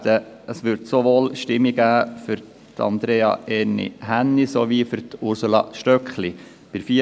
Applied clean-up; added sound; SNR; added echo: none; none; none; none.